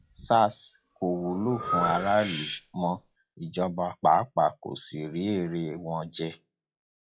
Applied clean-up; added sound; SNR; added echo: classical method log-MMSE.